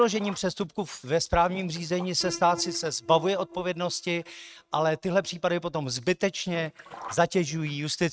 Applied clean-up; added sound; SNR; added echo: neural mask model RNNoise.